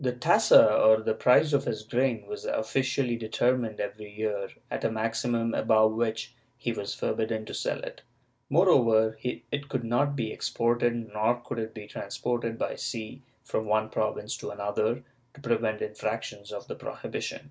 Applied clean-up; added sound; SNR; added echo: none; none; none; none.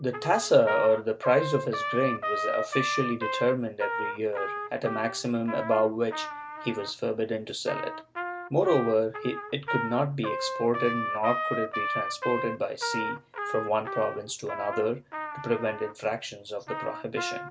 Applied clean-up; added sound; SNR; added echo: none; Trumpet; 6 dB; none.